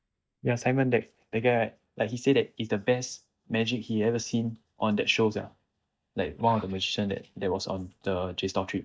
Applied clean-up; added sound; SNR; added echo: neural mask model DeepFilterNet 3.